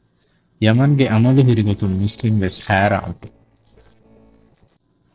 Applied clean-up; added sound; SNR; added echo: neural separator model SepFormer DNS4.